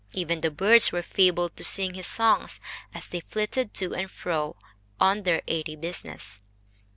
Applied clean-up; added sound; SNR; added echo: none; none; none; none.